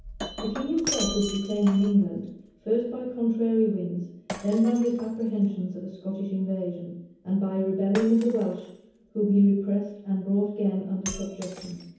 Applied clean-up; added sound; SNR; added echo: none; Shatter; 14 dB; reverberation time 0.9 s.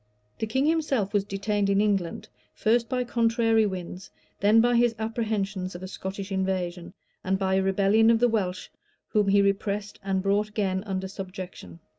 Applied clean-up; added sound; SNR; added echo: none; none; none; none.